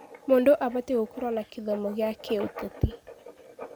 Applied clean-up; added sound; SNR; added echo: none; Writing; 17 dB; none.